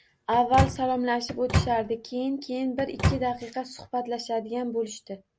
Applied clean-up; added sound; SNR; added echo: none; Microwave oven; 1 dB; none.